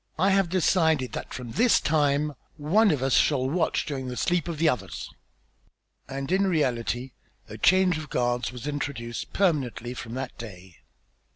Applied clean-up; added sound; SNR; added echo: none; none; none; none.